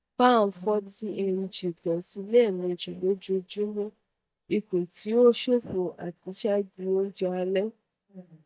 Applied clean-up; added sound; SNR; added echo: neural mask model DeepFilterNet 3.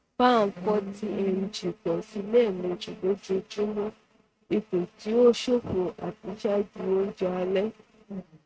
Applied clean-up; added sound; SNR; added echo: neural mask model RNNoise.